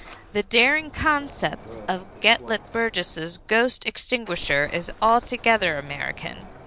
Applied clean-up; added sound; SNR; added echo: none; Sliding door + Bird; 18 dB; none.